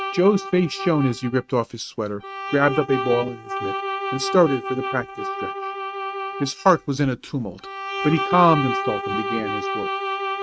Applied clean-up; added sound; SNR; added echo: neural mask model RNNoise.